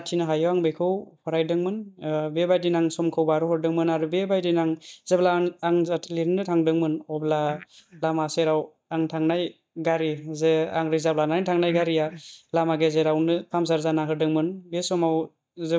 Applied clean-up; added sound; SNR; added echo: neural mask model DeepFilterNet 3.